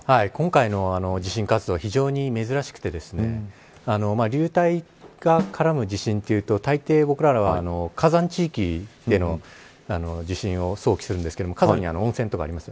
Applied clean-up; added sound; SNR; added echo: none; Drum; 16 dB; none.